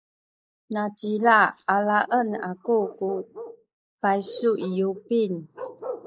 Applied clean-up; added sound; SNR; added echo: neural mask model Resemble Enhance denoiser.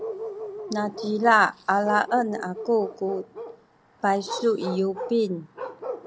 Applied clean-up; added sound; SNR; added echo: none; Bark; 11 dB; none.